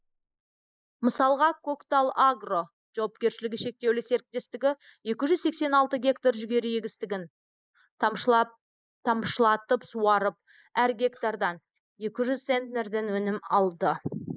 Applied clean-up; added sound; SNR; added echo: neural mask model Resemble Enhance denoiser.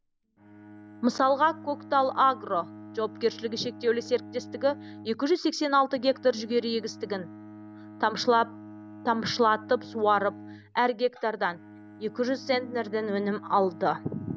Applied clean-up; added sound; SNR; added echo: none; Bowed string instrument; 17 dB; none.